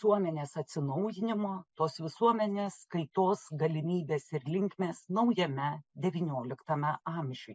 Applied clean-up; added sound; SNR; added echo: none; none; none; none.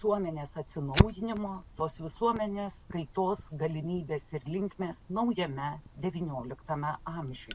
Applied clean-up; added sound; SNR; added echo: none; Fire; 4 dB; none.